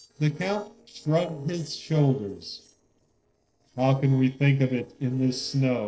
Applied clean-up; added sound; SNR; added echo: neural separator model SepFormer DNS4.